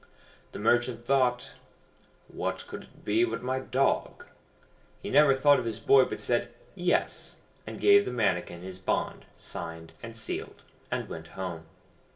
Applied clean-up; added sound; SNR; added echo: none; none; none; reverberation time 0.5 s.